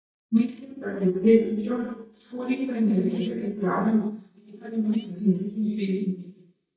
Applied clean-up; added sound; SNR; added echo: neural mask model DeepFilterNet 3.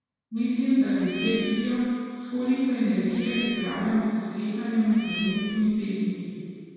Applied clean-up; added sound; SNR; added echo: none; Cat; 11 dB; reverberation time 2.1 s.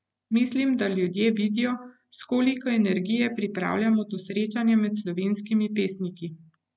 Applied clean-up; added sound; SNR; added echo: none; none; none; none.